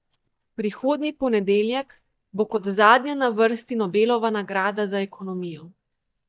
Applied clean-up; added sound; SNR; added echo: neural mask model DeepFilterNet 3.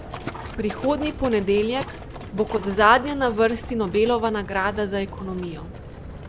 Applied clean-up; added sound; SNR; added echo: none; Livestock, farm animals, working animals; 12 dB; none.